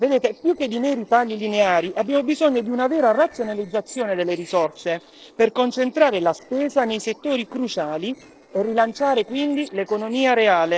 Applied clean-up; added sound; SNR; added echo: neural separator model SepFormer DNS4.